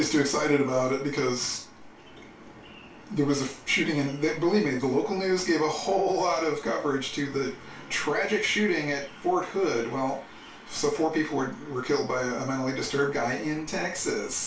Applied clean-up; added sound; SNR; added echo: none; none; none; reverberation time 0.3 s.